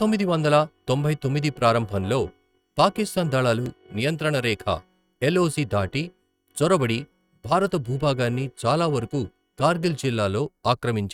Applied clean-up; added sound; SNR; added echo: neural mask model RNNoise.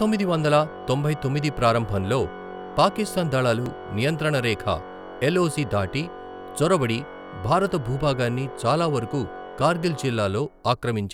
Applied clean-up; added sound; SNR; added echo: none; Organ; 14 dB; none.